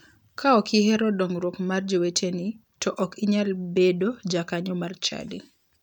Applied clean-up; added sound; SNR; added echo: none; none; none; none.